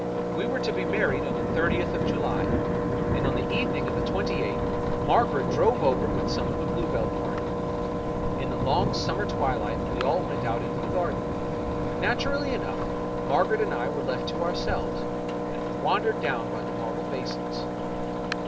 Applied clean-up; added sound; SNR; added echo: none; Thunder + Engine; -3 dB; none.